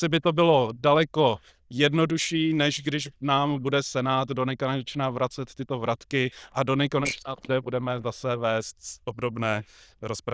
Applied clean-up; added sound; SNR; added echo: neural diffusion model UNIVERSE++.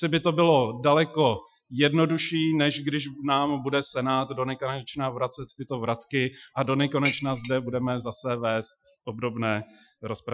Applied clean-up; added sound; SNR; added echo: classical method Wiener filter.